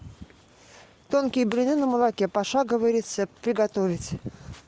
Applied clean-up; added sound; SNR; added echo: none; none; none; none.